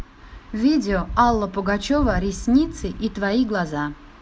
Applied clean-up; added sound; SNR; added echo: none; none; none; none.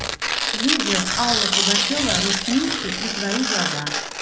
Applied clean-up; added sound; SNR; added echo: none; Tearing; -3 dB; reverberation time 0.9 s.